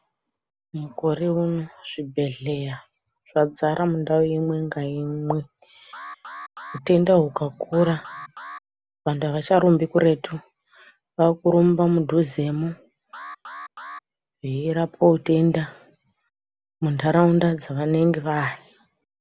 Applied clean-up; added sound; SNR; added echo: none; Alarm; 18 dB; none.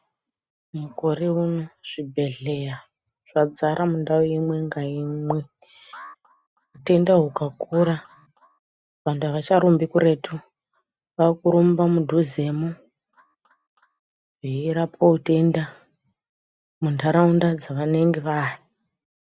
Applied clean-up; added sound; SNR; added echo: neural mask model RNNoise.